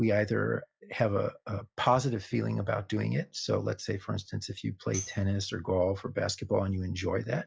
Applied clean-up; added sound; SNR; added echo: classical method log-MMSE.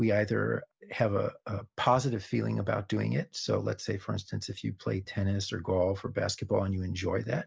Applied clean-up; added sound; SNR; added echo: none; none; none; none.